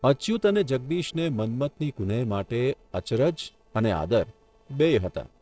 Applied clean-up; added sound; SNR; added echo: neural separator model SepFormer DNS4.